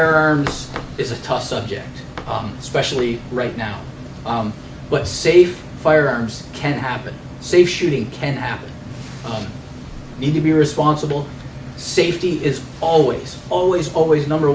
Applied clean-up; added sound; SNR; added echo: none; none; none; none.